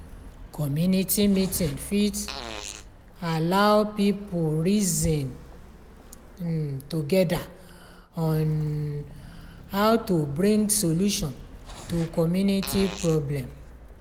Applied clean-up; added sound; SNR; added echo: none; Walk, footsteps + Fart; 16 dB; none.